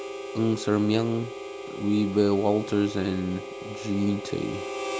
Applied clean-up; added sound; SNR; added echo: none; Harmonica; 9 dB; none.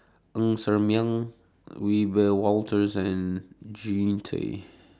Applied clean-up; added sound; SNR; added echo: none; none; none; none.